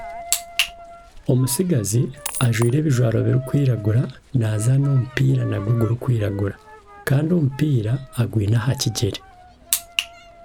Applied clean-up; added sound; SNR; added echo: none; Coin (dropping); 18 dB; none.